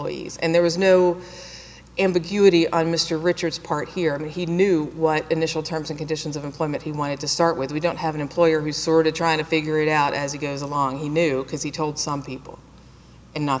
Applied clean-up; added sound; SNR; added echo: none; none; none; none.